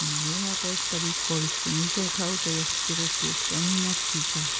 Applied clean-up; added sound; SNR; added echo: none; Sink (filling or washing) / Water tap, faucet / Liquid; -4 dB; none.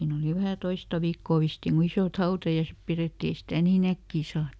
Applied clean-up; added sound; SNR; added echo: none; none; none; none.